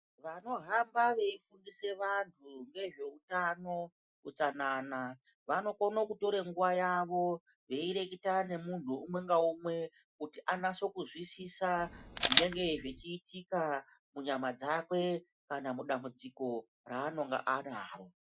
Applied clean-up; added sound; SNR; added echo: classical method Wiener filter.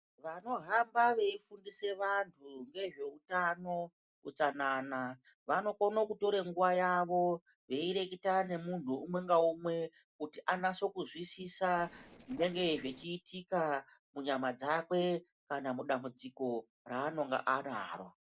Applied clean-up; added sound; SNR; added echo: neural separator model SepFormer DNS4.